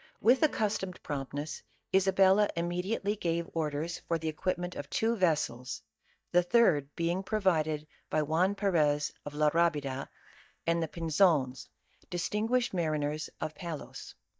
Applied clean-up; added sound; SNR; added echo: neural mask model DeepFilterNet 3.